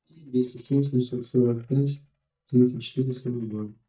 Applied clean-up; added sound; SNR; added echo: neural mask model DeepFilterNet 3.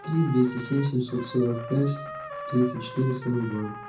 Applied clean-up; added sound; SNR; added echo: none; Trumpet; 13 dB; reverberation time 0.6 s.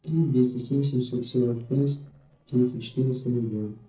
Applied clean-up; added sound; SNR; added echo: neural separator model SepFormer DNS4.